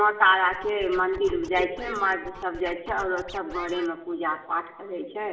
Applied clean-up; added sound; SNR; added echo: none; Scratching (performance technique); 16 dB; reverberation time 0.8 s.